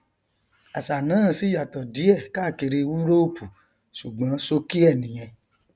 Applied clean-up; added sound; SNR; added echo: none; none; none; none.